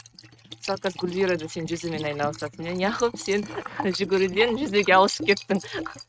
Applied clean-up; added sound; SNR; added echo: neural mask model RNNoise.